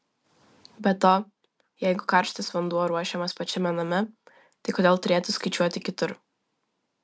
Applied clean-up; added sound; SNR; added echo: none; none; none; none.